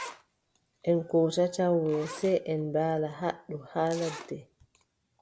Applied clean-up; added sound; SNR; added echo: none; Zipper (clothing); 19 dB; none.